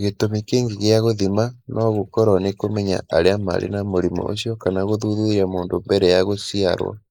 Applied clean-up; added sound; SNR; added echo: neural mask model Resemble Enhance denoiser.